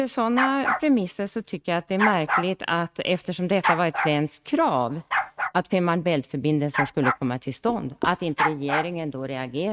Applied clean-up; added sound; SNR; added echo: neural mask model RNNoise.